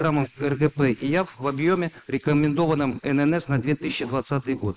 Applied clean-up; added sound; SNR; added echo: neural mask model Resemble Enhance denoiser.